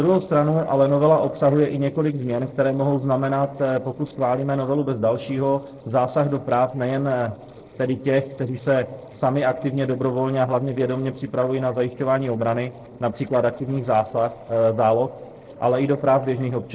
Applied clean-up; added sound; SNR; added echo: neural separator model SepFormer DNS4.